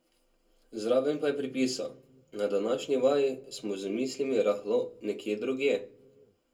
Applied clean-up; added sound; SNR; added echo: none; none; none; reverberation time 0.2 s.